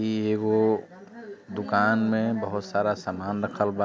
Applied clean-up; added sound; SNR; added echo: none; none; none; none.